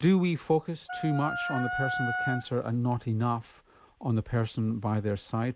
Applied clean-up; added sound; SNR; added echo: none; Wind instrument, woodwind instrument; 4 dB; none.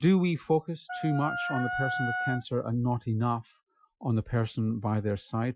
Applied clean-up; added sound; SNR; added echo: classical method Wiener filter.